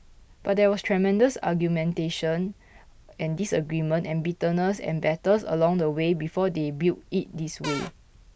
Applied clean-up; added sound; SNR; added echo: none; Cupboard open or close / Door; 9 dB; none.